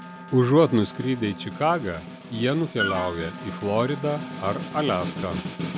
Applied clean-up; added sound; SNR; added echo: none; Snare drum + Wind instrument, woodwind instrument; 9 dB; none.